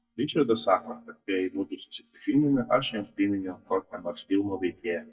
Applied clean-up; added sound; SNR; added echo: neural mask model DeepFilterNet 3.